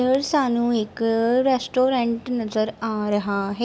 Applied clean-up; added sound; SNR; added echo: none; none; none; none.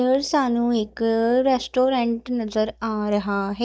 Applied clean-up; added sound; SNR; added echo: neural mask model DeepFilterNet 3.